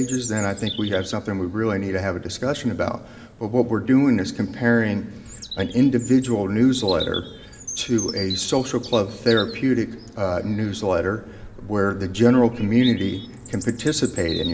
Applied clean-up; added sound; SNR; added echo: none; Bird vocalization, bird call, bird song; 15 dB; reverberation time 2.4 s.